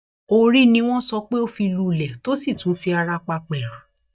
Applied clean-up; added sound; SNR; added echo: neural mask model DeepFilterNet 3.